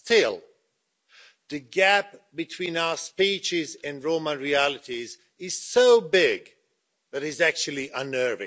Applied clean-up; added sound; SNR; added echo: none; none; none; none.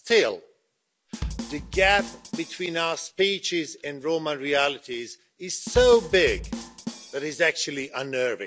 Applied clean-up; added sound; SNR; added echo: none; Drum kit; 10 dB; none.